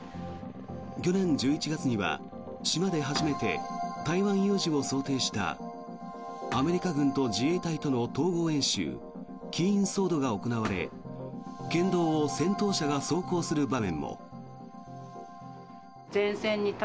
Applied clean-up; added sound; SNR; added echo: none; Thump, thud; 16 dB; none.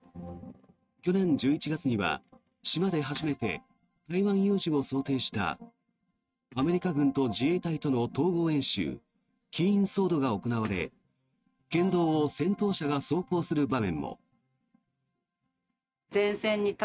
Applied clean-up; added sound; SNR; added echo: neural mask model RNNoise.